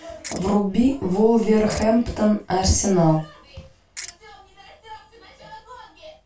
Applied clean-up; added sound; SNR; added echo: none; Ratchet, pawl; 16 dB; reverberation time 0.2 s.